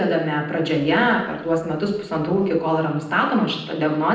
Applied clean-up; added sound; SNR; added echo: neural separator model SepFormer DNS4.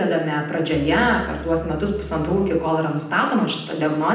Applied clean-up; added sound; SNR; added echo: none; Musical instrument; 14 dB; reverberation time 0.8 s.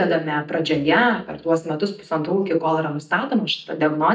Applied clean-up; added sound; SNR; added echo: neural mask model DeepFilterNet 3.